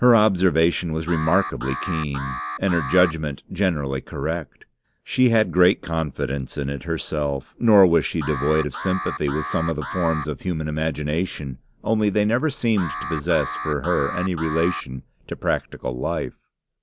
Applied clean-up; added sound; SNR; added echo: none; Alarm; 10 dB; none.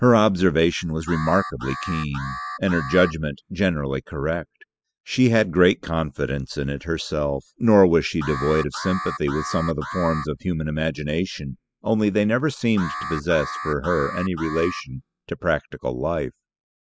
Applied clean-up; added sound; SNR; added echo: classical method spectral subtraction.